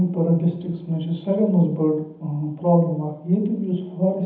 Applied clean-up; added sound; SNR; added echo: none; none; none; reverberation time 0.8 s.